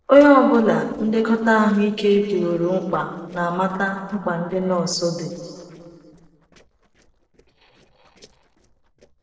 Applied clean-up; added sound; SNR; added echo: neural separator model SepFormer DNS4.